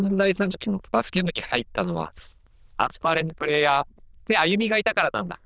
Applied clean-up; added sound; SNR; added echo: neural diffusion model UNIVERSE++.